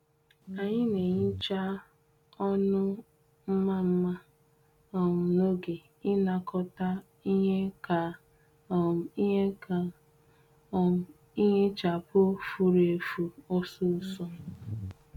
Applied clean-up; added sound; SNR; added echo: none; Bass guitar; 10 dB; none.